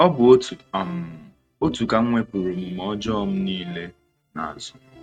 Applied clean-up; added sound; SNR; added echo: neural mask model RNNoise.